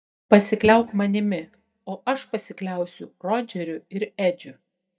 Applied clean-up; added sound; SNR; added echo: neural mask model DeepFilterNet 3.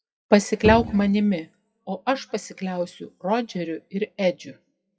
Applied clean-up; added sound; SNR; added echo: classical method WPE with log-MMSE.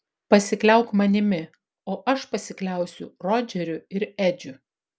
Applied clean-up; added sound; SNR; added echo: none; none; none; none.